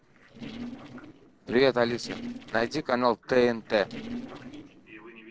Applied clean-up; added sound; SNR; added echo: neural separator model SepFormer DNS4.